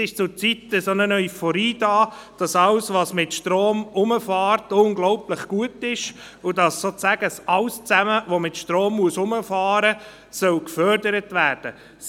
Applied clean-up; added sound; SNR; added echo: none; none; none; none.